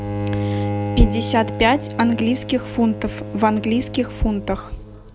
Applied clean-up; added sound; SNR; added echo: none; Bowed string instrument; 6 dB; none.